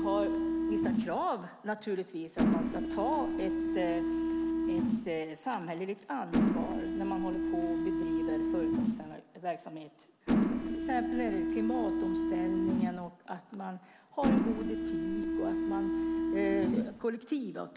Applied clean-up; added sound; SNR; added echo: none; Mechanisms; -5 dB; none.